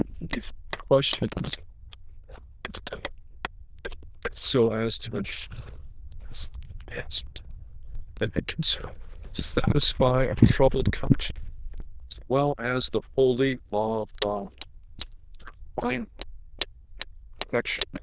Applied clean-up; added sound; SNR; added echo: neural diffusion model UNIVERSE++.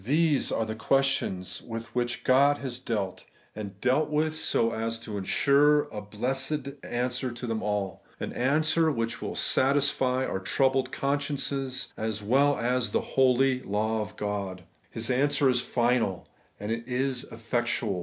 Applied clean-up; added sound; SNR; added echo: none; none; none; none.